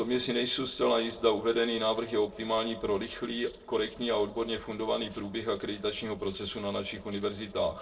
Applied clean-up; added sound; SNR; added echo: neural separator model SepFormer DNS4.